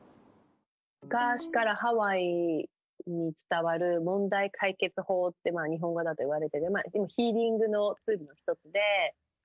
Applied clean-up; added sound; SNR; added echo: none; none; none; none.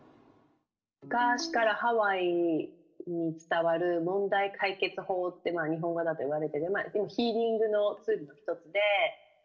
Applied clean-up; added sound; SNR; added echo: none; none; none; reverberation time 0.4 s.